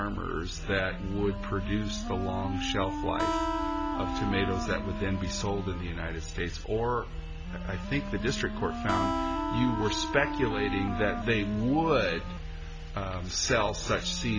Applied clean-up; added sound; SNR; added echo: none; Acoustic guitar + Wind instrument, woodwind instrument; 5 dB; none.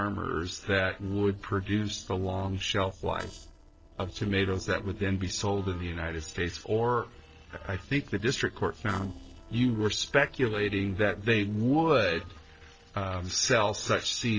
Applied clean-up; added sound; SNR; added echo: neural separator model SepFormer DNS4.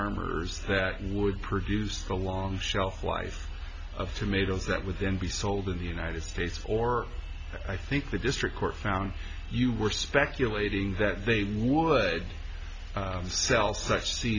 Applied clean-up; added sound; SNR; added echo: none; none; none; none.